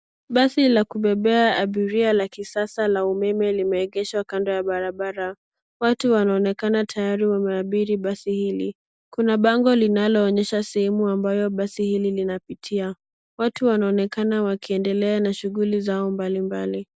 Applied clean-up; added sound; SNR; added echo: none; none; none; none.